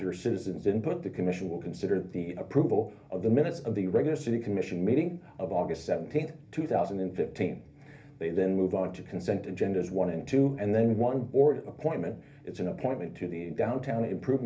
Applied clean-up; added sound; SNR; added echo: none; none; none; reverberation time 0.3 s.